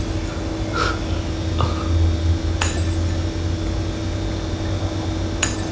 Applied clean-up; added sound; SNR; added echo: none; Shatter; 15 dB; none.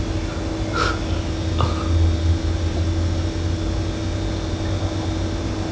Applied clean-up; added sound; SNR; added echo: none; none; none; none.